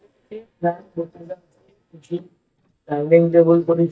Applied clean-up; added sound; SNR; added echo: neural mask model DeepFilterNet 3.